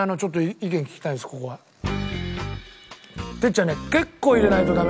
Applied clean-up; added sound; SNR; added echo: none; none; none; none.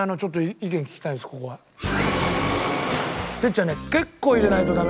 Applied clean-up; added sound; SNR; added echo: none; Mechanisms; 3 dB; none.